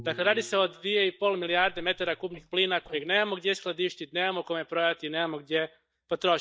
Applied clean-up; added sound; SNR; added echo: neural mask model DeepFilterNet 3.